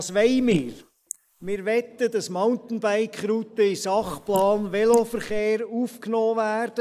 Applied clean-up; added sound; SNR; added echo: neural mask model Resemble Enhance denoiser.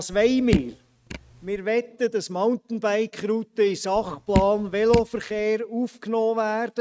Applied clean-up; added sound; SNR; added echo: neural mask model RNNoise.